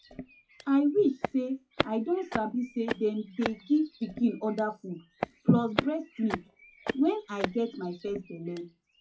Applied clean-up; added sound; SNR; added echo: classical method WPE with log-MMSE.